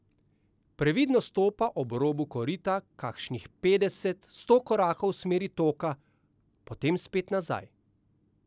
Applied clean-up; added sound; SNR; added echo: none; none; none; none.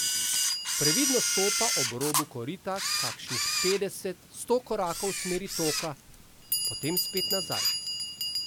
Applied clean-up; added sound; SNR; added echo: none; Camera + Bell; -3 dB; none.